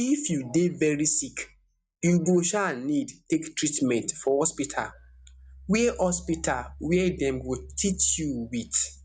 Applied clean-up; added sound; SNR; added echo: neural mask model DeepFilterNet 3.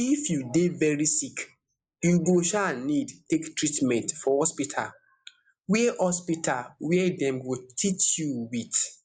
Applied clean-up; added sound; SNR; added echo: neural mask model Resemble Enhance denoiser.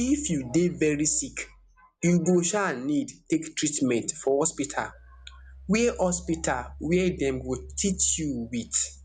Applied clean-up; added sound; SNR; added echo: none; Engine; 19 dB; none.